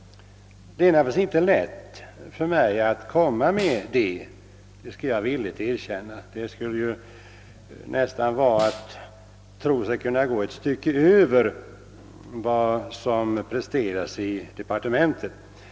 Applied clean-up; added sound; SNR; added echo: none; Snare drum; 18 dB; none.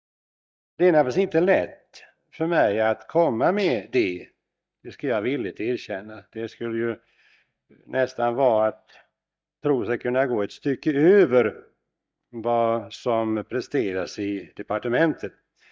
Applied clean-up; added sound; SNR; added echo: neural mask model DeepFilterNet 3.